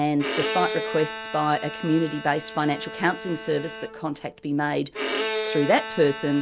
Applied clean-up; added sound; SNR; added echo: none; Bowed string instrument; 7 dB; none.